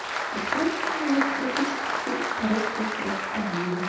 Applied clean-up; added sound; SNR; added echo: none; Applause; 0 dB; reverberation time 0.8 s.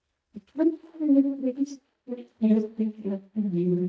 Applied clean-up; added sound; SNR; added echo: neural mask model DeepFilterNet 3.